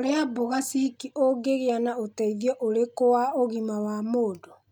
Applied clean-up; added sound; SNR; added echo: none; none; none; none.